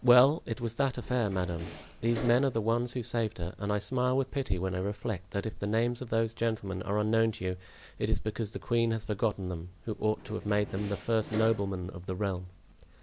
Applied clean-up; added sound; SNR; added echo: none; Door; 14 dB; none.